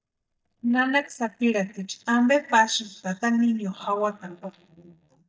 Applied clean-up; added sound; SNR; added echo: neural mask model DeepFilterNet 3.